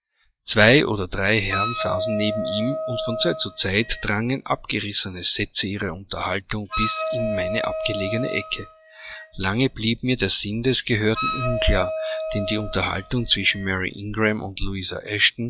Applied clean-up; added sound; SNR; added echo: classical method log-MMSE.